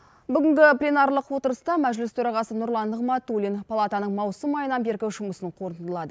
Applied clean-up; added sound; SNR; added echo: none; none; none; none.